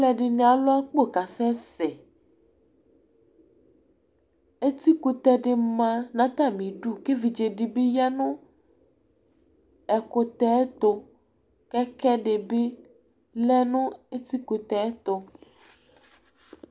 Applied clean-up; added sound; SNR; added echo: none; none; none; none.